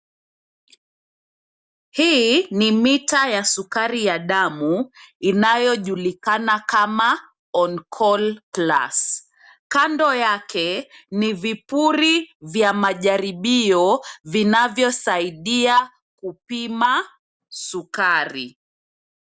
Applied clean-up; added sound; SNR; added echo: none; none; none; none.